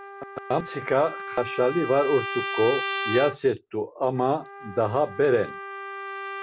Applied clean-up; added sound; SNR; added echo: none; Trumpet; 8 dB; none.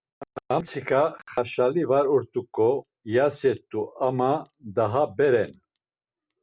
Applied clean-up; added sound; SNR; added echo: none; none; none; none.